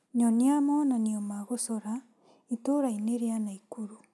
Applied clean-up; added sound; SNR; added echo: none; none; none; none.